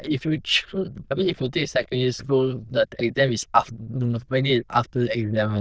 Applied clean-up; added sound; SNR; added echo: neural diffusion model UNIVERSE++.